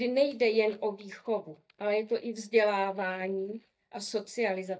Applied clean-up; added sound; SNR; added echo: neural mask model DeepFilterNet 3.